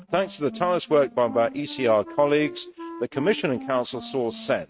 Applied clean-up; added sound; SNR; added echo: neural mask model RNNoise.